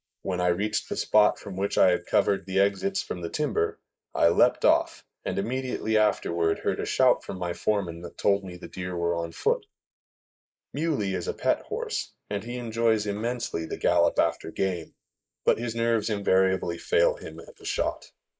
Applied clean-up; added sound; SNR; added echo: neural mask model Resemble Enhance denoiser.